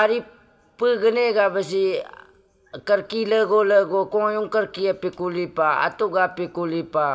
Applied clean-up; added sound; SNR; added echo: none; none; none; reverberation time 0.6 s.